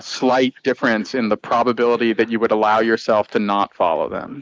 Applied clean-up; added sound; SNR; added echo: neural mask model Resemble Enhance denoiser.